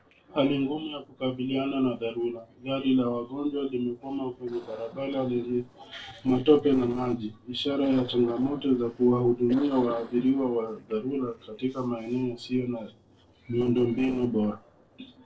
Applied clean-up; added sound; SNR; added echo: neural separator model SepFormer DNS4.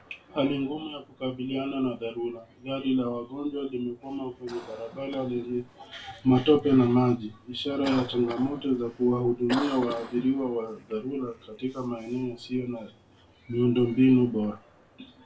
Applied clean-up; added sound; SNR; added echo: none; Cough; 18 dB; reverberation time 0.2 s.